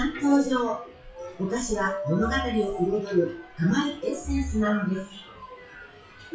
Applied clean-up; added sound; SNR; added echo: classical method WPE with log-MMSE.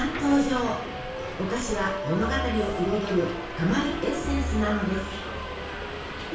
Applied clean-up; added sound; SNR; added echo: none; Subway, metro, underground; 7 dB; reverberation time 0.6 s.